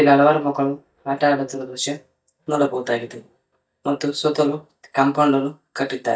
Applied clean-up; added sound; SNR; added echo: neural mask model DeepFilterNet 3.